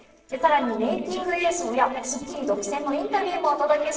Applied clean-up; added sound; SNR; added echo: neural separator model SepFormer DNS4.